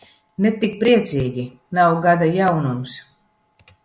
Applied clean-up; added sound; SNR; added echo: none; none; none; none.